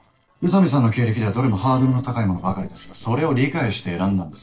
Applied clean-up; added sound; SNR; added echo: neural separator model SepFormer DNS4.